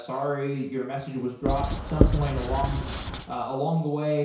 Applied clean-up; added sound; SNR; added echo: none; Writing; -2 dB; reverberation time 0.6 s.